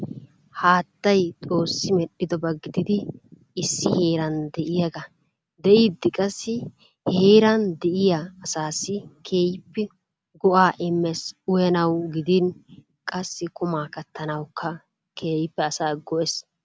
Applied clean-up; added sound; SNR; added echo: none; none; none; none.